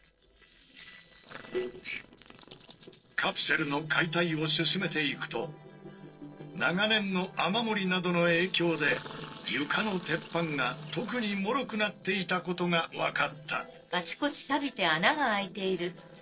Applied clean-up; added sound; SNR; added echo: neural separator model SepFormer DNS4.